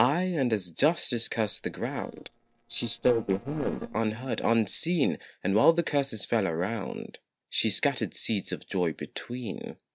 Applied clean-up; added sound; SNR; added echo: neural separator model SepFormer DNS4.